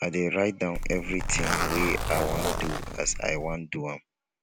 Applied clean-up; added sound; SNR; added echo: none; Zipper (clothing); 0 dB; none.